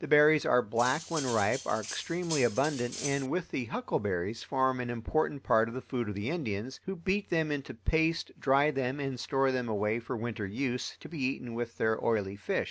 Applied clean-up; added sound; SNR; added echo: none; Cutlery, silverware; 11 dB; none.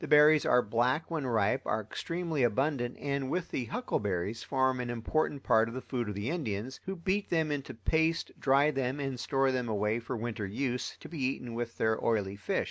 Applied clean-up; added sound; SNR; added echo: none; none; none; none.